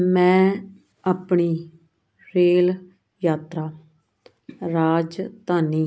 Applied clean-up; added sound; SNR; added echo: none; none; none; none.